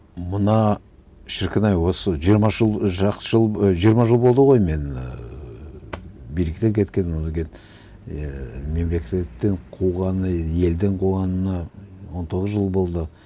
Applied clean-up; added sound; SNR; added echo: none; none; none; none.